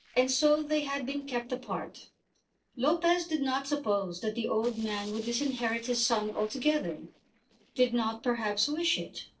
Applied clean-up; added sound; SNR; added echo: neural separator model SepFormer DNS4.